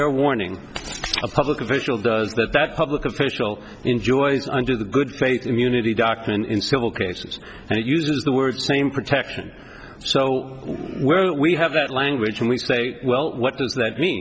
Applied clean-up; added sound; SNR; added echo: none; none; none; none.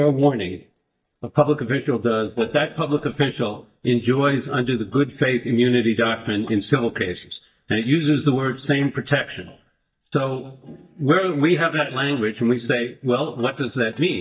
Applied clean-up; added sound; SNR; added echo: neural mask model DeepFilterNet 3.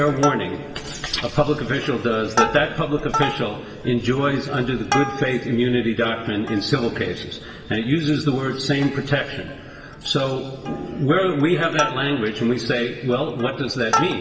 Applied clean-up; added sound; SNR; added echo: none; Plucked string instrument; 9 dB; reverberation time 1.8 s.